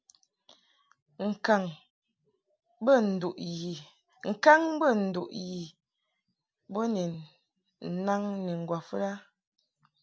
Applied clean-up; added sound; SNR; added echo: none; none; none; none.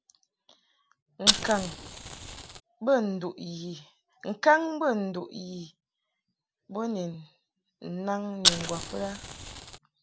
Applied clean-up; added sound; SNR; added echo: none; Fire; -2 dB; none.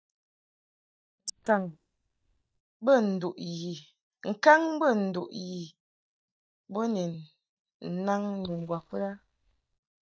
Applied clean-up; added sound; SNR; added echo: neural mask model DeepFilterNet 3.